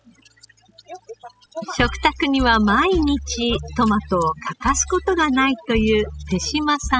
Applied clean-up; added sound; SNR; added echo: classical method spectral subtraction.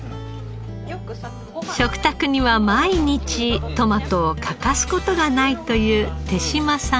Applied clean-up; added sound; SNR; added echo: none; none; none; none.